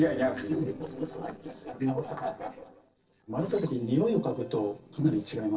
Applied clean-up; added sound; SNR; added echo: neural separator model SepFormer DNS4.